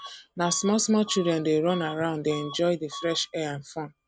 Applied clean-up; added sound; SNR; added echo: none; Bus / Alarm; 17 dB; none.